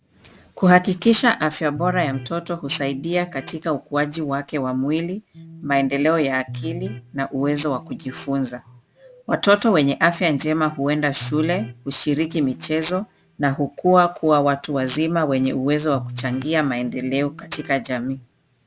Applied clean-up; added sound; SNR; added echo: none; Electric guitar; 17 dB; none.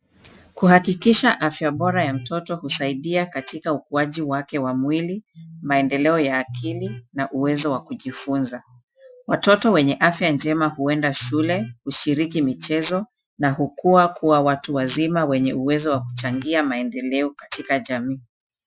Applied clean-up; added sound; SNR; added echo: classical method Wiener filter.